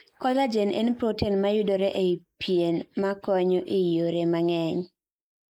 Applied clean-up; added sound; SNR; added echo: neural mask model Resemble Enhance denoiser.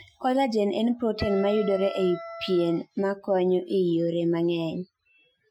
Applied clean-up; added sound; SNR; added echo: classical method Wiener filter.